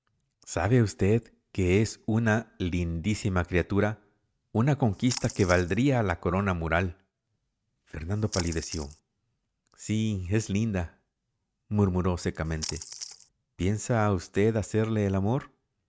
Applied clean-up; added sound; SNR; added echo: neural mask model RNNoise.